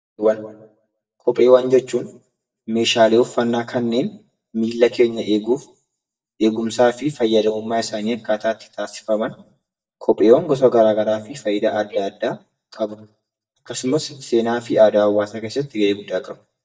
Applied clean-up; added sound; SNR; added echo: neural mask model DeepFilterNet 3.